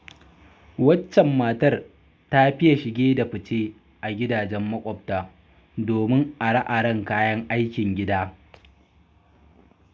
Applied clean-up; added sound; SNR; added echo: none; none; none; none.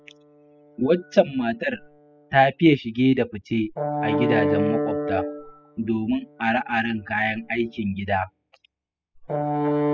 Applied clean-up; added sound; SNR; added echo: classical method spectral subtraction.